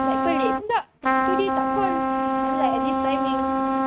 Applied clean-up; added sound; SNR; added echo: neural mask model RNNoise.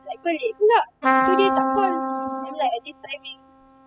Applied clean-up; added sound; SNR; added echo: classical method spectral subtraction.